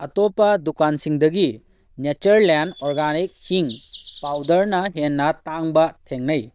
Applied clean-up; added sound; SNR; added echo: neural diffusion model UNIVERSE++.